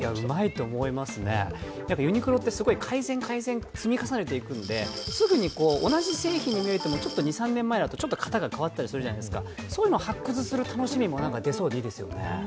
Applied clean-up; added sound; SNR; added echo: none; Glass; 11 dB; none.